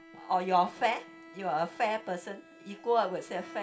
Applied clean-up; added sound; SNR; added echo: none; Bowed string instrument; 19 dB; reverberation time 0.5 s.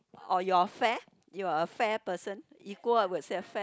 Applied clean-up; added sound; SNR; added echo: none; none; none; none.